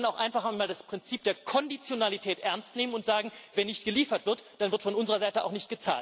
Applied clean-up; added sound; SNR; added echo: none; none; none; none.